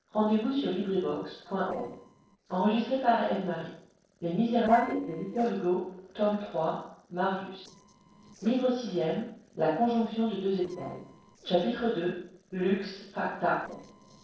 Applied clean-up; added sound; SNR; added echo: neural separator model SepFormer DNS4.